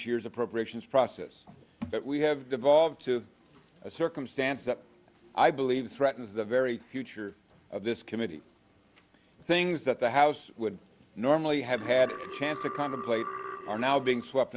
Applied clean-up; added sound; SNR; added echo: none; Burping, eructation; 11 dB; none.